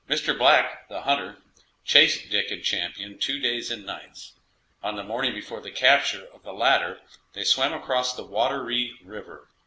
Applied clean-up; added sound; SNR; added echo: none; none; none; none.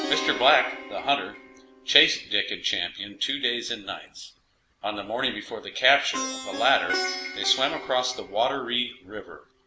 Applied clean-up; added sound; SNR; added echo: none; Plucked string instrument; 10 dB; none.